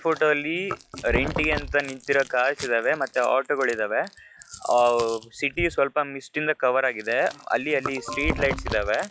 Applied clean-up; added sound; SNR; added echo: classical method log-MMSE.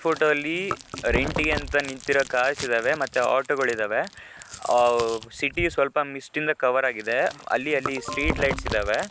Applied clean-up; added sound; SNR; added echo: none; Chewing, mastication; 10 dB; none.